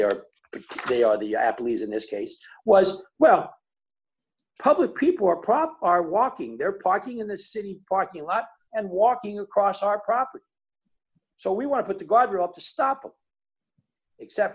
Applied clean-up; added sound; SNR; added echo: none; none; none; none.